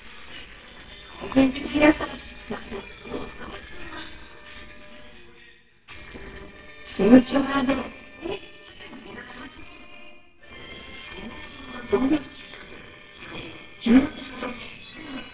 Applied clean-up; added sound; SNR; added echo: neural separator model SepFormer WHAMR!.